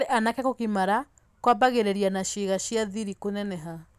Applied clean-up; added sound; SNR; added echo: none; none; none; none.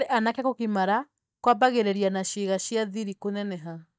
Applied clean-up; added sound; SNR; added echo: neural mask model DeepFilterNet 3.